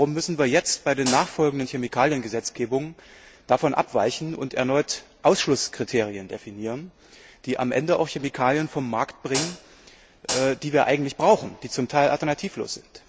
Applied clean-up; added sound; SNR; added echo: none; Hi-hat; 6 dB; none.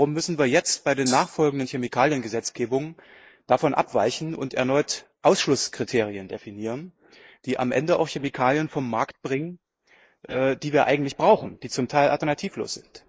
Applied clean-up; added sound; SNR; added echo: neural mask model Resemble Enhance denoiser.